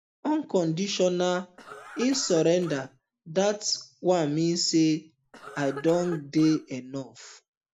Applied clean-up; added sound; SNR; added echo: none; Cough; 16 dB; none.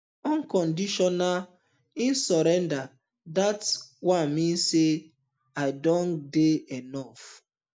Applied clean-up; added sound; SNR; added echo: none; none; none; none.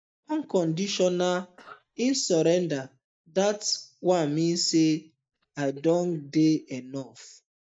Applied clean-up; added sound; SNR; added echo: neural mask model DeepFilterNet 3.